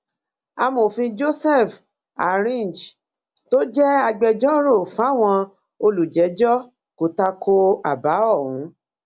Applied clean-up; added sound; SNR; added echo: none; none; none; none.